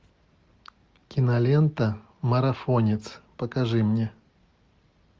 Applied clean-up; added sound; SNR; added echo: none; none; none; none.